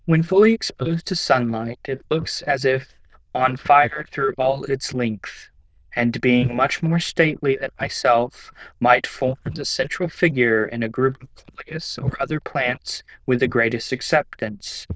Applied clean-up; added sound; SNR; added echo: neural diffusion model UNIVERSE++.